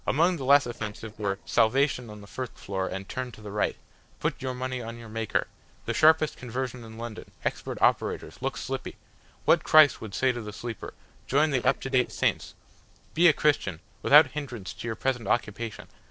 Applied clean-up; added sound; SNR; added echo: neural separator model SepFormer DNS4.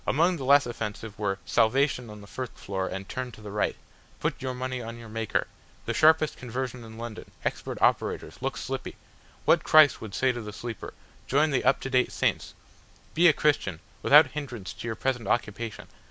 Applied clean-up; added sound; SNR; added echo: none; none; none; none.